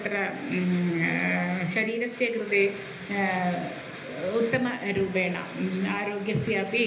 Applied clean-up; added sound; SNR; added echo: none; none; none; reverberation time 1.0 s.